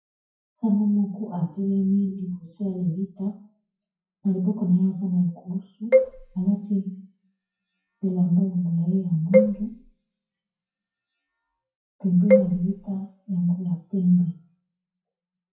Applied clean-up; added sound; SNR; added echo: classical method WPE with log-MMSE.